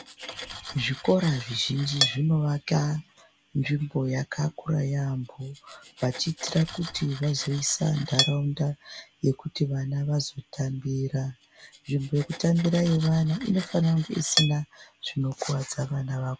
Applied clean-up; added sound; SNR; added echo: none; Cutlery, silverware; 10 dB; none.